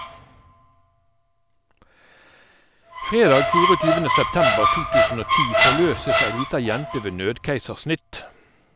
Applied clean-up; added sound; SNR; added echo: none; Squeak; -2 dB; none.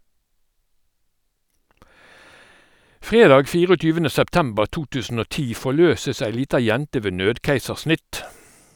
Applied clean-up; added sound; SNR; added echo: none; none; none; none.